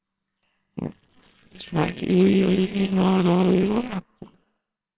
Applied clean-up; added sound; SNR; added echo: neural separator model SepFormer WHAMR!.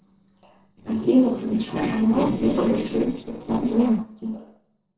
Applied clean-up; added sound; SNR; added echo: neural separator model SepFormer DNS4.